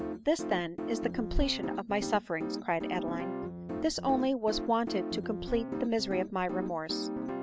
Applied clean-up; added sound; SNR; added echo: none; Piano; 5 dB; none.